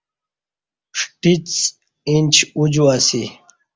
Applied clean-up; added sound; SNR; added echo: none; none; none; none.